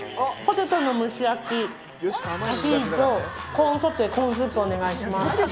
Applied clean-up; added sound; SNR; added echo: none; none; none; none.